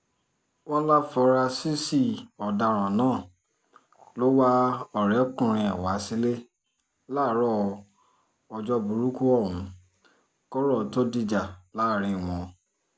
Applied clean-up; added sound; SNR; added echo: none; none; none; none.